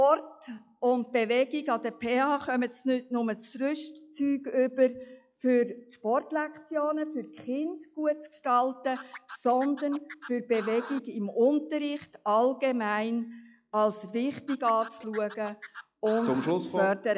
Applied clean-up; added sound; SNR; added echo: classical method log-MMSE.